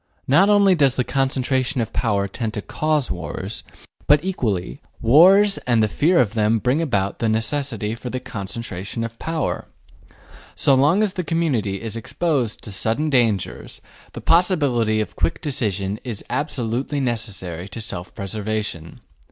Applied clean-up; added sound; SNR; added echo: none; none; none; none.